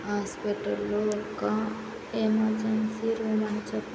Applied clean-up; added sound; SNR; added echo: none; none; none; none.